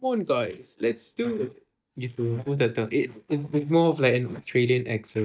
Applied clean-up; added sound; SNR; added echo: neural mask model DeepFilterNet 3.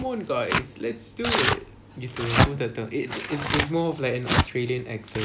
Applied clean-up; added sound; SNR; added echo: none; Tearing; -1 dB; none.